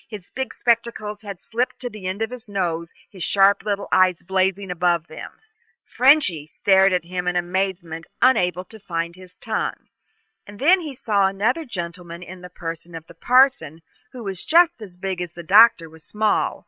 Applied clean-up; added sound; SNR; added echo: neural separator model SepFormer WHAM!.